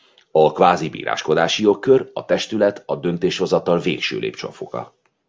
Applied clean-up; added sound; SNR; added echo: none; none; none; none.